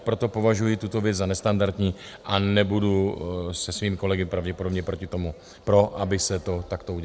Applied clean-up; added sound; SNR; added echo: none; none; none; none.